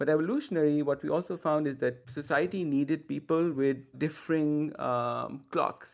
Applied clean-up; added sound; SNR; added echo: none; none; none; none.